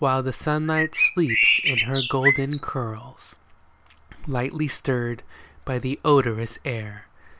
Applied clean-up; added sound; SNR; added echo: none; Bird; -3 dB; none.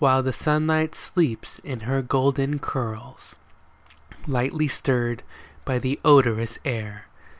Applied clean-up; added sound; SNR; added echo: none; none; none; none.